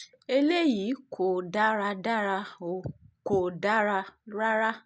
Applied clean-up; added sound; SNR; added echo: none; none; none; none.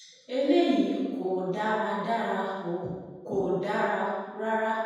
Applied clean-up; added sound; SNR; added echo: none; none; none; reverberation time 1.2 s.